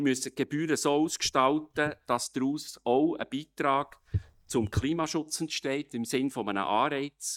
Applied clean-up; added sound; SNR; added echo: neural mask model DeepFilterNet 3.